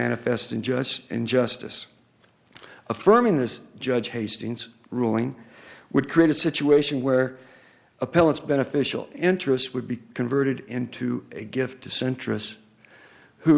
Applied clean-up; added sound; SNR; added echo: none; none; none; none.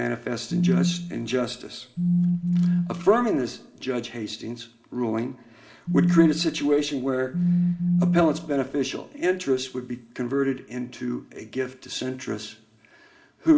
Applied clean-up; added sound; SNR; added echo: none; Telephone; -2 dB; reverberation time 0.4 s.